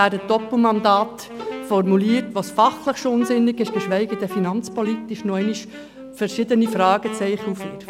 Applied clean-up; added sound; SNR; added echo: none; Bowed string instrument + Wind instrument, woodwind instrument; 13 dB; none.